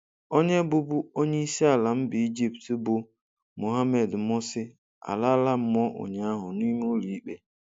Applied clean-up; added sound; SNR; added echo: none; none; none; none.